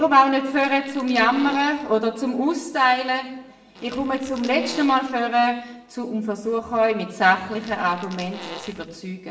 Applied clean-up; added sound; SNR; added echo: none; Fart; 17 dB; reverberation time 0.6 s.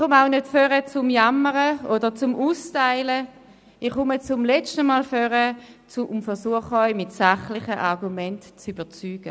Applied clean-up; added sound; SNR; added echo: none; none; none; none.